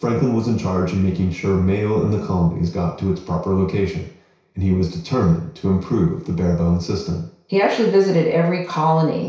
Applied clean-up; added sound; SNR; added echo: none; none; none; reverberation time 0.6 s.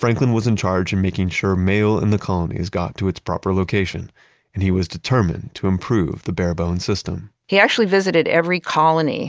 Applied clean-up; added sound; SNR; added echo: none; none; none; none.